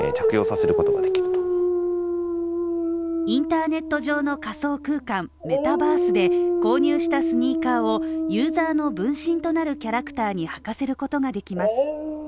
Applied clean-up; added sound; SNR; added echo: none; Dog; -1 dB; none.